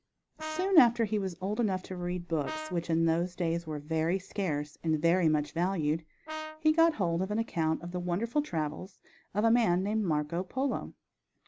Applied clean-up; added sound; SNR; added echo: none; Brass instrument; 12 dB; none.